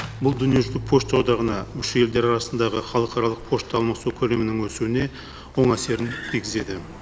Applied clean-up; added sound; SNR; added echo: none; Car; 15 dB; none.